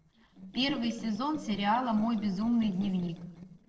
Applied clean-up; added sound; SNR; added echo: neural separator model SepFormer DNS4.